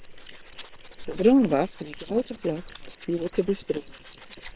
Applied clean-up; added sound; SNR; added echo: neural separator model SepFormer WHAM!.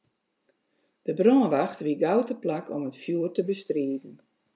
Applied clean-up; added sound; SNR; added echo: none; none; none; none.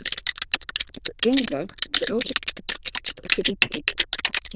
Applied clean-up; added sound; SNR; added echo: neural diffusion model UNIVERSE++.